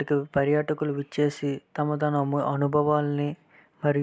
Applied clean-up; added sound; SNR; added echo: none; none; none; none.